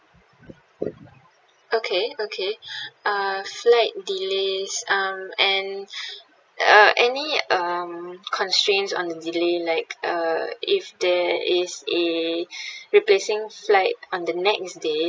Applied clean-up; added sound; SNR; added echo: none; none; none; none.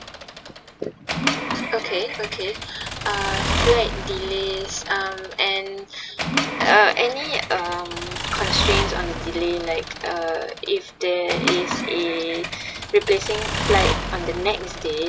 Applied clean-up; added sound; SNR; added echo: none; Accelerating, revving, vroom / Mechanisms; 3 dB; none.